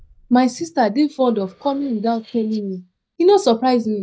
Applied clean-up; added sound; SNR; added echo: neural mask model DeepFilterNet 3.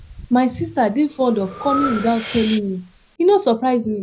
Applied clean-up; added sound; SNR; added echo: none; Breathing; 12 dB; reverberation time 0.4 s.